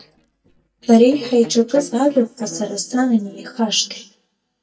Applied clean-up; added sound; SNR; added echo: neural mask model DeepFilterNet 3.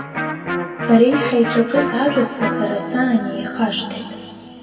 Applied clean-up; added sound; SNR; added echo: none; Electric guitar; 7 dB; reverberation time 2.3 s.